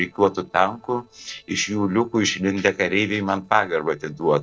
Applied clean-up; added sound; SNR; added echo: neural separator model SepFormer DNS4.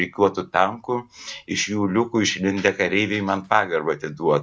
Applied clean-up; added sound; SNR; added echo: none; none; none; none.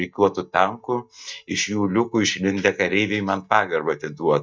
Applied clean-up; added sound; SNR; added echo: neural mask model DeepFilterNet 3.